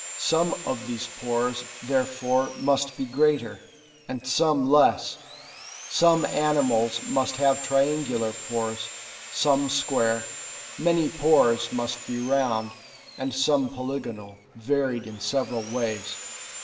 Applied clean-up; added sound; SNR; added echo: none; Sawing; 14 dB; reverberation time 1.7 s.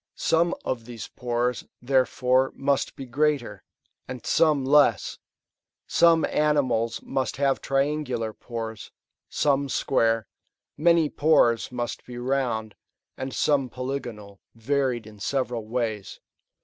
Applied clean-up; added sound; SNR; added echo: none; none; none; none.